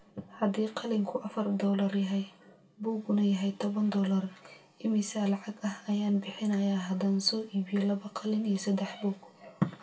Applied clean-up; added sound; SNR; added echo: none; none; none; reverberation time 0.2 s.